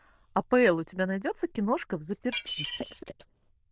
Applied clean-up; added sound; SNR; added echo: neural diffusion model UNIVERSE++.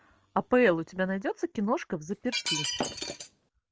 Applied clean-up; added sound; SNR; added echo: none; Shatter; 4 dB; none.